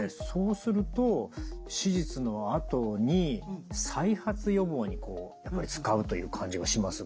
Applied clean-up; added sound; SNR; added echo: none; none; none; none.